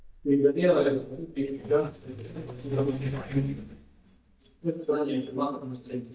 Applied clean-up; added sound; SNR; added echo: neural mask model DeepFilterNet 3.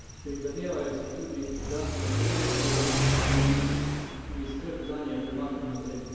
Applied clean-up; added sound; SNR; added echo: none; Accelerating, revving, vroom / Car; -4 dB; reverberation time 2.2 s.